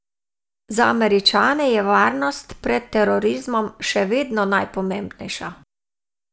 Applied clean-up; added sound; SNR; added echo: none; none; none; none.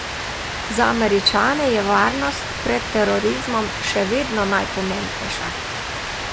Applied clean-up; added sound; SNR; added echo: none; Rain; 5 dB; none.